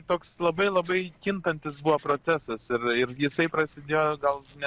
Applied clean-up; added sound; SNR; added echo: neural separator model SepFormer DNS4.